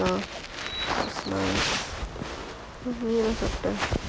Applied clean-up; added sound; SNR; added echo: none; Bird vocalization, bird call, bird song; 12 dB; none.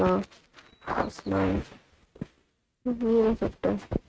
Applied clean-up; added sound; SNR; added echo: neural mask model RNNoise.